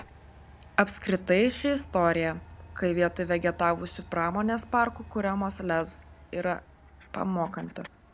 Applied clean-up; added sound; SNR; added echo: none; Train; 19 dB; none.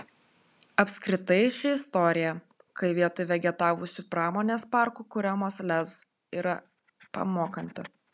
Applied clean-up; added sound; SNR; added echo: none; none; none; none.